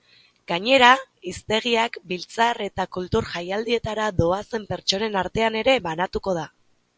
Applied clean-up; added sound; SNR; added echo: none; none; none; none.